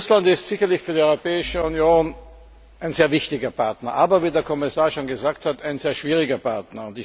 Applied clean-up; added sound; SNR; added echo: none; none; none; none.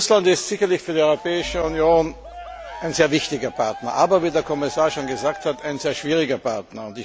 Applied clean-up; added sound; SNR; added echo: none; Cheering; 17 dB; none.